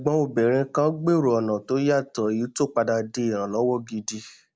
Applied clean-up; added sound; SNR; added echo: none; none; none; none.